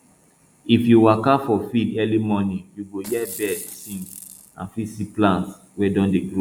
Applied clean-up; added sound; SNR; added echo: none; Rattle / Rattle (instrument); 15 dB; none.